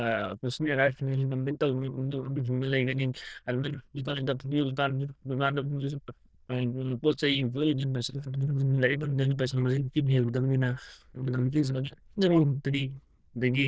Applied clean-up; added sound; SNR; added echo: neural diffusion model UNIVERSE++.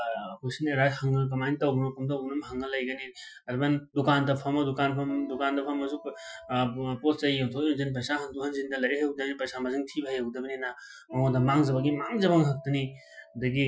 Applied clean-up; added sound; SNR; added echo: classical method Wiener filter.